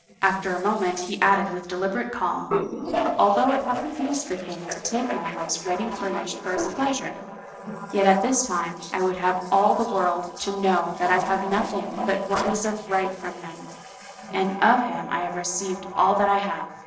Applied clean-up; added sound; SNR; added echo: neural separator model SepFormer DNS4.